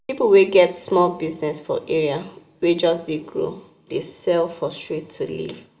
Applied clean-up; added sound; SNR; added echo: none; none; none; reverberation time 0.6 s.